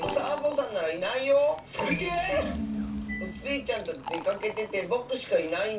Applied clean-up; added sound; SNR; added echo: none; Liquid; 15 dB; reverberation time 0.2 s.